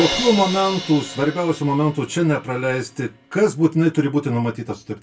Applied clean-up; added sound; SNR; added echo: none; Crash cymbal; 12 dB; reverberation time 0.2 s.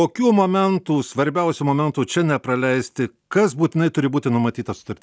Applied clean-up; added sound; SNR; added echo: none; none; none; none.